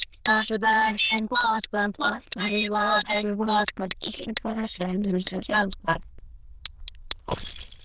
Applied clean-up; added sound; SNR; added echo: neural diffusion model UNIVERSE++.